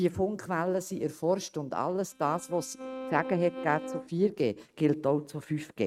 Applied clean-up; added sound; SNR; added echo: neural mask model RNNoise.